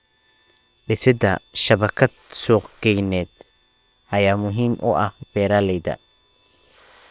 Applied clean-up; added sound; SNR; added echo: neural separator model SepFormer WHAM!.